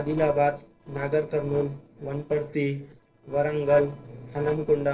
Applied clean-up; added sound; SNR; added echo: neural separator model SepFormer DNS4.